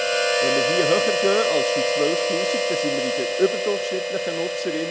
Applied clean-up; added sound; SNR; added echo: none; Harmonica; -4 dB; none.